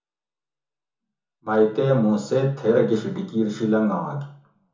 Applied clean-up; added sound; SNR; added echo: none; none; none; reverberation time 0.7 s.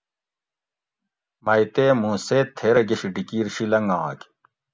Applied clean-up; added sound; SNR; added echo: none; none; none; none.